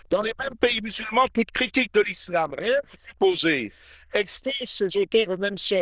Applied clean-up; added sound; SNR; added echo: neural diffusion model UNIVERSE++.